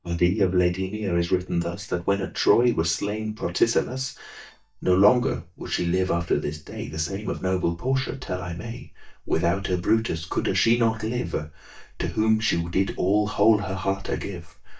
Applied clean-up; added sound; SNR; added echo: neural mask model DeepFilterNet 3.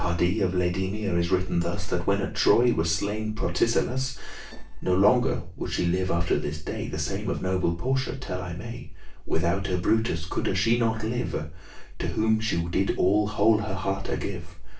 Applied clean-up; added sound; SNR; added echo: neural separator model SepFormer DNS4.